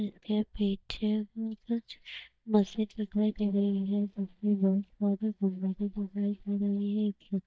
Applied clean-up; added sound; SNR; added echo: neural mask model DeepFilterNet 3.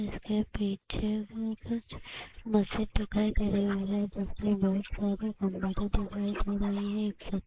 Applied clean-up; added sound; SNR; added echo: neural mask model Resemble Enhance denoiser.